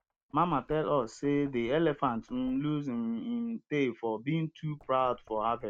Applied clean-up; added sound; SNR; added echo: neural mask model RNNoise.